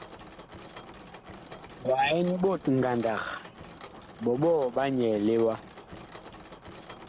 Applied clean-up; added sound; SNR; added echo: none; Mechanisms; 16 dB; none.